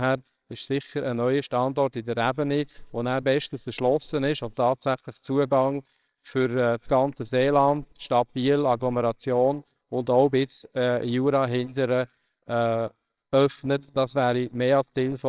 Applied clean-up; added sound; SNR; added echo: neural separator model SepFormer WHAMR!.